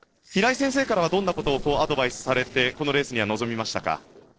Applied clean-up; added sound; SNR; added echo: neural separator model SepFormer DNS4.